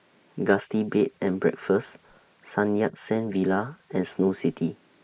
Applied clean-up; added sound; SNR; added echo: neural mask model Resemble Enhance denoiser.